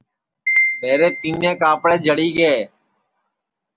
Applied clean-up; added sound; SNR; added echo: none; Piano; 4 dB; none.